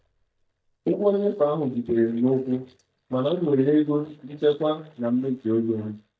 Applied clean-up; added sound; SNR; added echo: neural mask model DeepFilterNet 3.